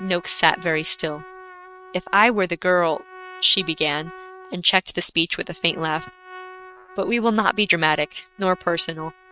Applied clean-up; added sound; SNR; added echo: neural mask model RNNoise.